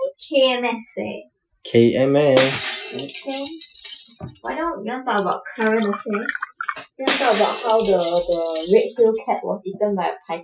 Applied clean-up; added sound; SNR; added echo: classical method Wiener filter.